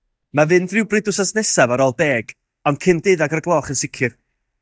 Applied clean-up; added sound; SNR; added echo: neural mask model DeepFilterNet 3.